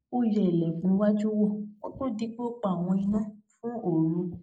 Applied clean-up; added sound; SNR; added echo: neural mask model Resemble Enhance denoiser.